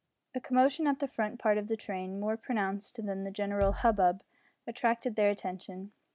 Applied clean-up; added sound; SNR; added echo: none; Bass drum; 12 dB; none.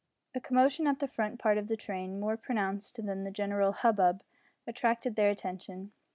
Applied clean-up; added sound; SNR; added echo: none; none; none; none.